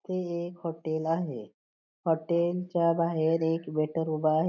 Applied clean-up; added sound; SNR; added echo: none; none; none; none.